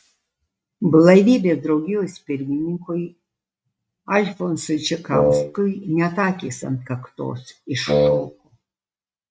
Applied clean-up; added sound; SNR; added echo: neural mask model RNNoise.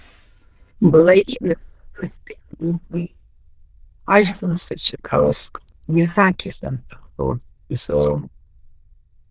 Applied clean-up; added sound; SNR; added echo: neural diffusion model UNIVERSE++.